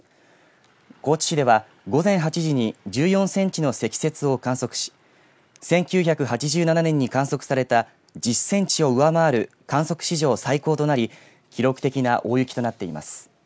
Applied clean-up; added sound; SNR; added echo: none; none; none; none.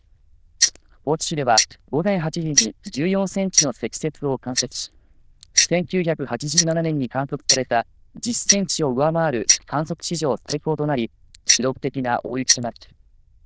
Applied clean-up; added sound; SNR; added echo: neural diffusion model UNIVERSE++.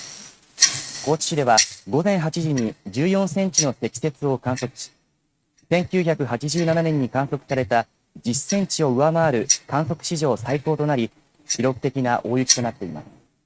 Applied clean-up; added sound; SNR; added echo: neural mask model RNNoise.